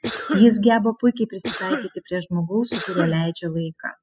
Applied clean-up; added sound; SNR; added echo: classical method spectral subtraction.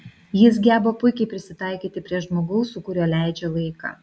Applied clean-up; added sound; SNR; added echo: none; none; none; none.